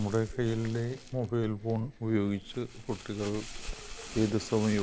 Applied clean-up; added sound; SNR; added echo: none; Crumpling, crinkling; 13 dB; none.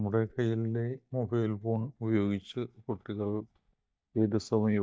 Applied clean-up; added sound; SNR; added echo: neural mask model DeepFilterNet 3.